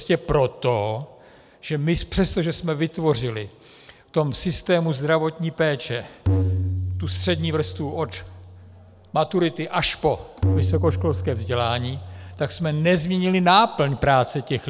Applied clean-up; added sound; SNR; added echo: none; Tabla; 4 dB; none.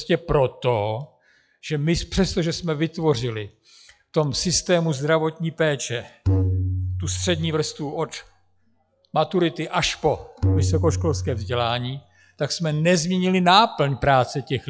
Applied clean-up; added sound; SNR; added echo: classical method log-MMSE.